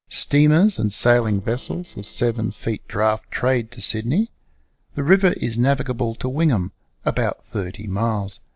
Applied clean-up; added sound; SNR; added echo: neural separator model SepFormer DNS4.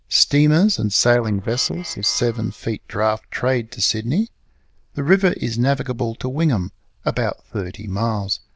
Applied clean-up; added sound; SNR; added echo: neural diffusion model UNIVERSE++.